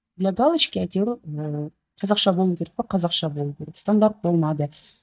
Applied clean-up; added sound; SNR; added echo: neural mask model DeepFilterNet 3.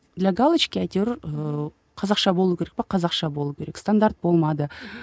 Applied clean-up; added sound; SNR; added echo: none; none; none; none.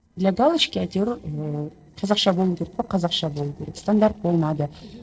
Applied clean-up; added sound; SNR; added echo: neural separator model SepFormer DNS4.